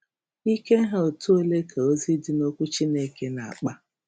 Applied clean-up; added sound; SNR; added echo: none; none; none; none.